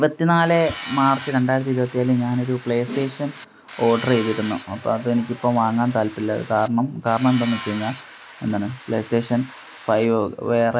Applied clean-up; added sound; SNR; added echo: none; Tools; 11 dB; none.